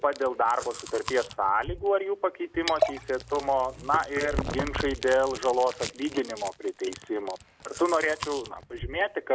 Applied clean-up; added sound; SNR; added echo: none; Chewing, mastication + Liquid; 9 dB; none.